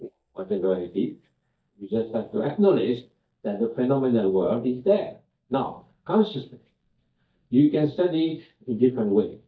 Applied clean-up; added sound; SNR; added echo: neural mask model DeepFilterNet 3.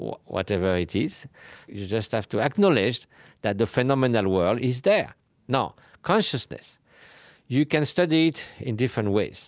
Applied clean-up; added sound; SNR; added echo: none; none; none; none.